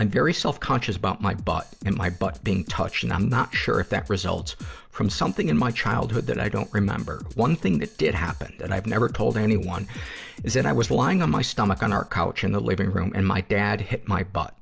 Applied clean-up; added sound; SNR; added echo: none; Drum kit; 15 dB; none.